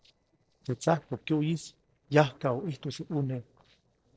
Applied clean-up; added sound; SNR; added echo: neural separator model SepFormer DNS4.